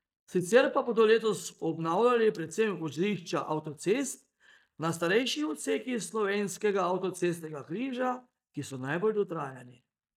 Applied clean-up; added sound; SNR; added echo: neural mask model DeepFilterNet 3.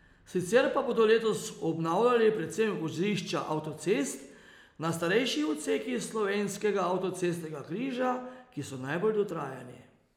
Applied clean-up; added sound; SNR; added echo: none; none; none; none.